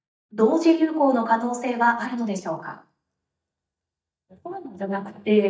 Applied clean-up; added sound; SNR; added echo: neural mask model DeepFilterNet 3.